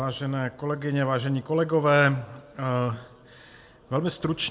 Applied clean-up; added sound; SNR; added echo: none; none; none; reverberation time 0.4 s.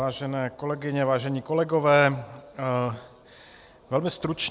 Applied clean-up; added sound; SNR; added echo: none; none; none; none.